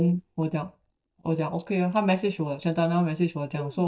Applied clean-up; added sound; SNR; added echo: neural mask model DeepFilterNet 3.